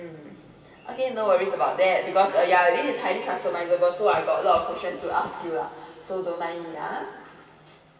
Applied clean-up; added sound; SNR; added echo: none; none; none; reverberation time 2.5 s.